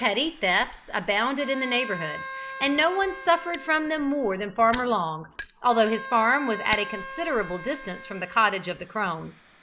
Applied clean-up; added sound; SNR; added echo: none; Wind instrument, woodwind instrument + Fire; 13 dB; none.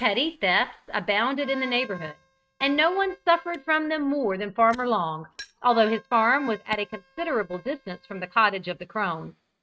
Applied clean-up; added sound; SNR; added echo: neural mask model RNNoise.